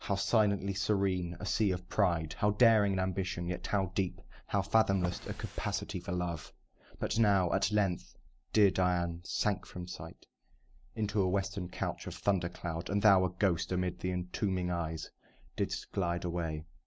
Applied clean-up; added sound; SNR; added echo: none; Drawer open or close; 16 dB; none.